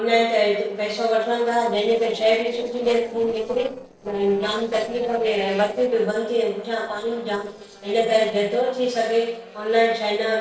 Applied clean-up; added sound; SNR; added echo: neural separator model SepFormer DNS4.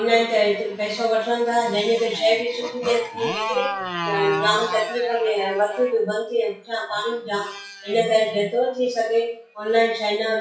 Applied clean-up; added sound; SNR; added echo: classical method WPE with log-MMSE.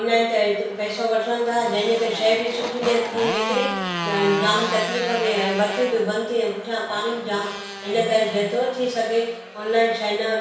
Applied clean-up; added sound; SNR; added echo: none; Motorcycle; 9 dB; reverberation time 0.7 s.